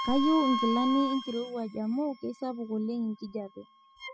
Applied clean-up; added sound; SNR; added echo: classical method spectral subtraction.